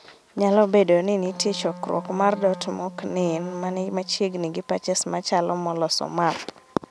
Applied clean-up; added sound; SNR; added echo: none; Wind instrument, woodwind instrument; 16 dB; none.